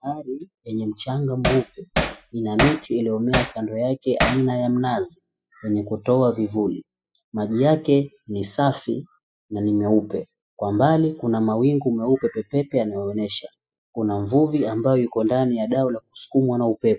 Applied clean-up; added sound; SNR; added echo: classical method spectral subtraction.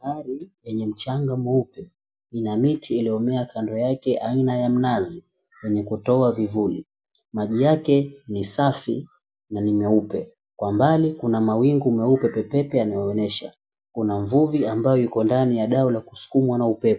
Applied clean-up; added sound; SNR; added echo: none; none; none; none.